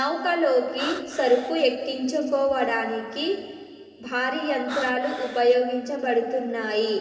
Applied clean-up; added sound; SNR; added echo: none; Breathing; 13 dB; reverberation time 2.5 s.